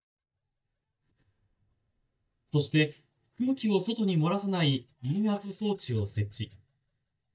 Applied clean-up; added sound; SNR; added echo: neural mask model DeepFilterNet 3.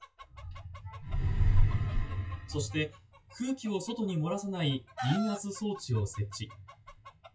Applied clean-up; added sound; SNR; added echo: classical method WPE with log-MMSE.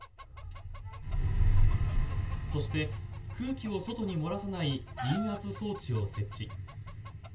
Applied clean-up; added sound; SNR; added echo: none; Chicken, rooster; 19 dB; reverberation time 0.2 s.